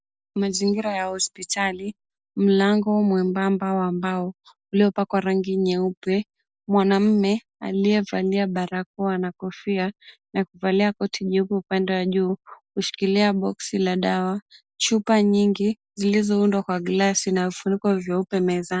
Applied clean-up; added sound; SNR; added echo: none; none; none; none.